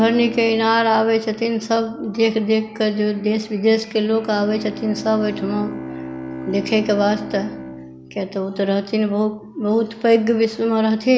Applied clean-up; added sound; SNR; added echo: none; Bowed string instrument; 15 dB; none.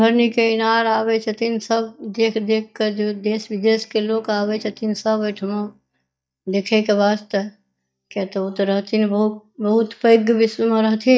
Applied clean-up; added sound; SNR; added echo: neural mask model DeepFilterNet 3.